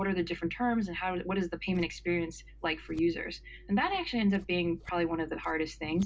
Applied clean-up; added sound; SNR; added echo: none; Scissors; 19 dB; reverberation time 0.2 s.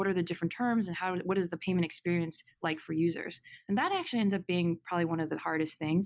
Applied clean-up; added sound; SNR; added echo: none; none; none; none.